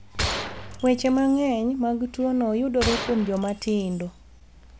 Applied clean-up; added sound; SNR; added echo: none; Gunshot, gunfire; 9 dB; none.